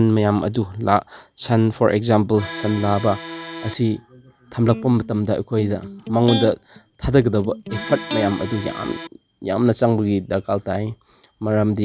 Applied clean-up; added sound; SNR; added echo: none; Electric guitar + Accordion; 11 dB; none.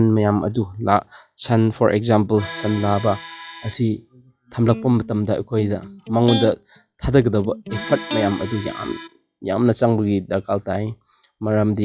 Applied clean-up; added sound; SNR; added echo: classical method log-MMSE.